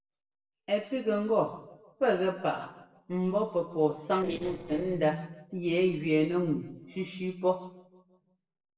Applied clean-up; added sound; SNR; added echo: neural separator model SepFormer DNS4.